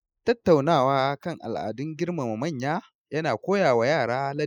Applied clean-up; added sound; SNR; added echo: neural mask model Resemble Enhance denoiser.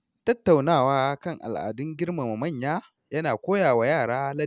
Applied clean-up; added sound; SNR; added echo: none; none; none; none.